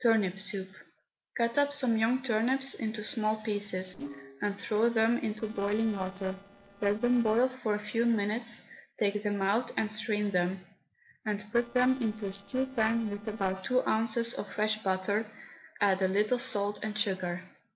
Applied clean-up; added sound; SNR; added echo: neural separator model SepFormer DNS4.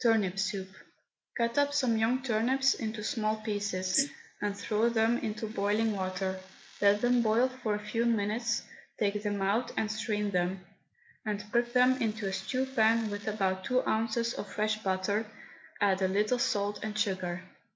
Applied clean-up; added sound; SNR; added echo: neural mask model Resemble Enhance denoiser.